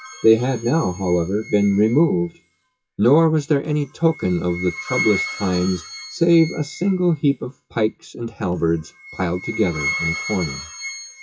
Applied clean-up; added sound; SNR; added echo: classical method WPE with log-MMSE.